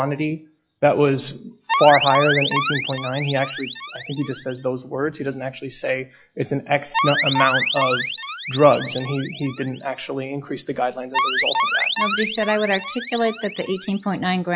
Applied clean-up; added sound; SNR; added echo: classical method log-MMSE.